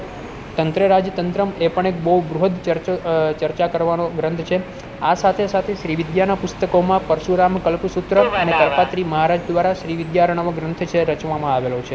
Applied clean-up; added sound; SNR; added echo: none; Subway, metro, underground; 11 dB; none.